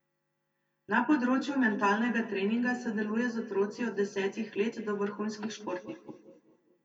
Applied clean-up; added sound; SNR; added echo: none; none; none; reverberation time 1.6 s.